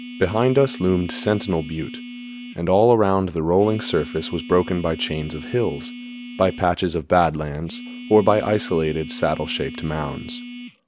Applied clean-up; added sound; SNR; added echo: none; Telephone; 14 dB; none.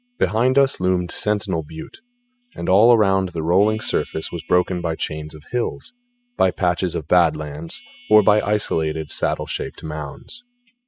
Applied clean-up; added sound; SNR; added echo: classical method spectral subtraction.